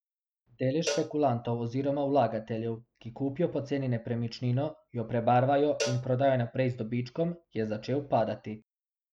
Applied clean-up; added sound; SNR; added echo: none; Cowbell; 11 dB; none.